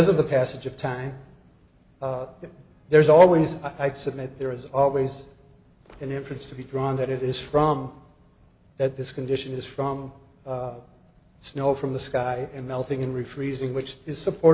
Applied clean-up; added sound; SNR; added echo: none; none; none; none.